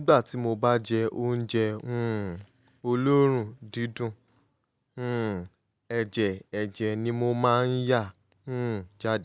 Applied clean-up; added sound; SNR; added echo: none; none; none; none.